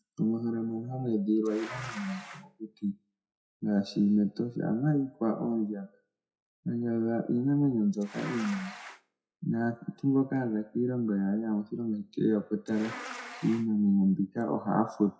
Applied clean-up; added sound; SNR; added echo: classical method WPE with log-MMSE.